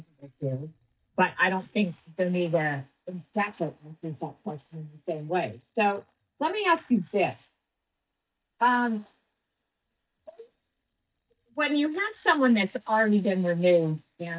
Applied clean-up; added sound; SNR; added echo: neural mask model DeepFilterNet 3.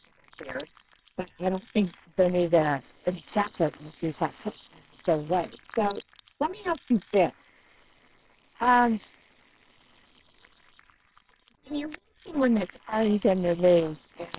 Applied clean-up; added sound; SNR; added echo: neural separator model SepFormer WHAMR!.